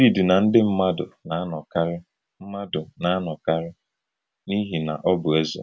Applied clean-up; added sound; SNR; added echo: none; none; none; none.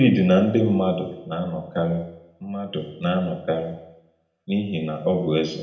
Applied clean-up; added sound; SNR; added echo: none; none; none; reverberation time 0.7 s.